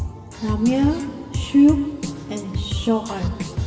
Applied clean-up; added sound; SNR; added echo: none; Drum kit; 7 dB; reverberation time 2.8 s.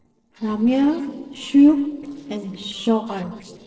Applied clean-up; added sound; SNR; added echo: neural separator model SepFormer DNS4.